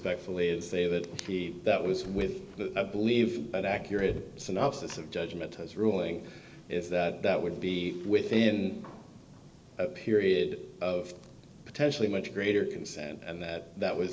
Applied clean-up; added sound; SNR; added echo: none; Car; 17 dB; none.